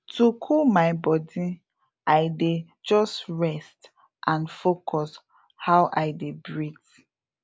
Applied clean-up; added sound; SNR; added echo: none; none; none; none.